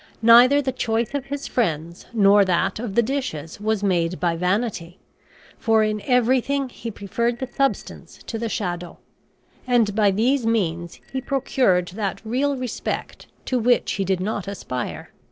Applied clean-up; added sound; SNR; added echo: neural separator model SepFormer DNS4.